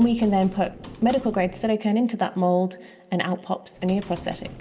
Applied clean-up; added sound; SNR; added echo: none; Computer keyboard; 20 dB; reverberation time 2.0 s.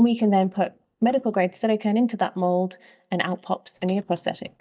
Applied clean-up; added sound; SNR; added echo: neural mask model DeepFilterNet 3.